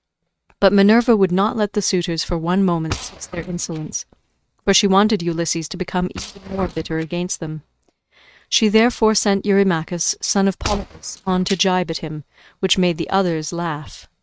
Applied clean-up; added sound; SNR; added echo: neural mask model RNNoise.